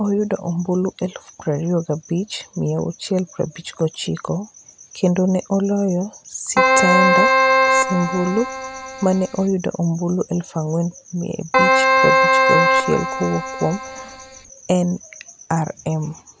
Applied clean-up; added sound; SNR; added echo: none; Keyboard (musical); -5 dB; none.